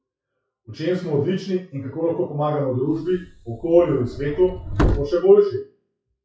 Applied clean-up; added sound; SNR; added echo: classical method WPE with log-MMSE.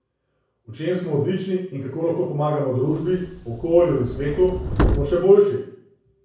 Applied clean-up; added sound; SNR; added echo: none; Subway, metro, underground; 4 dB; reverberation time 0.6 s.